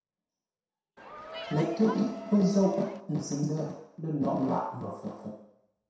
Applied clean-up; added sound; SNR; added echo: none; Crowd; 10 dB; reverberation time 0.7 s.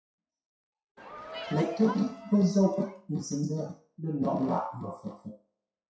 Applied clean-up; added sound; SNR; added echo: classical method WPE with log-MMSE.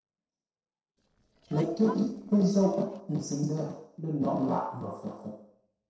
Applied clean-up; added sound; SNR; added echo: neural separator model SepFormer DNS4.